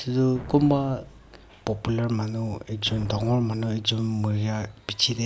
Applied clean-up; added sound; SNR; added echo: none; Explosion; 18 dB; none.